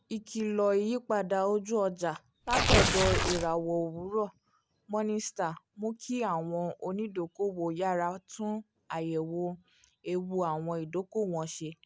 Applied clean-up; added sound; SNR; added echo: none; Tearing; -4 dB; none.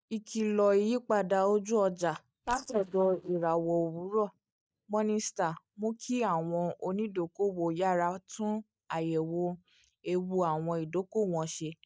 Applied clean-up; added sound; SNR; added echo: neural mask model DeepFilterNet 3.